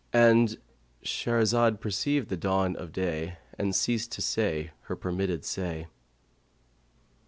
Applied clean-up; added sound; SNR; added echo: none; none; none; none.